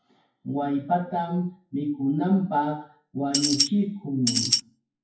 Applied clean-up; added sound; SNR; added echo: classical method WPE with log-MMSE.